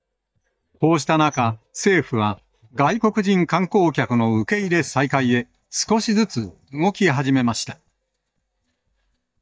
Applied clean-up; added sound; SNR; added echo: neural mask model DeepFilterNet 3.